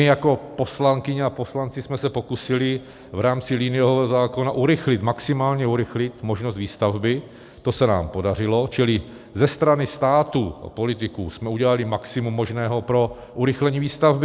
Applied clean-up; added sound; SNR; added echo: none; none; none; none.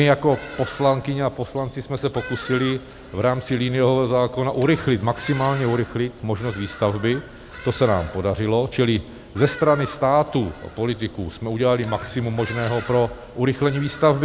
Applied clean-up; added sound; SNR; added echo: none; Bird vocalization, bird call, bird song; 17 dB; none.